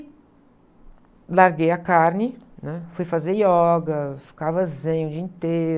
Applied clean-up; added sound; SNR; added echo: none; none; none; none.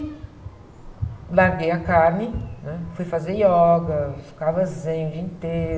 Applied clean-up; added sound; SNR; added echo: none; Dog; 13 dB; reverberation time 0.9 s.